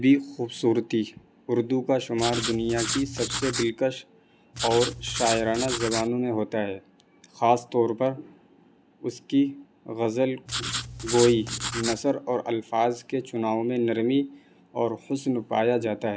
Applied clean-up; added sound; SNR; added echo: none; Writing; 5 dB; none.